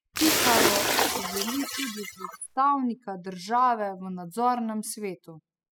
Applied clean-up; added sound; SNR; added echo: classical method spectral subtraction.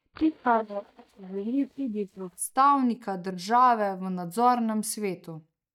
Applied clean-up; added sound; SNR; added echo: neural mask model DeepFilterNet 3.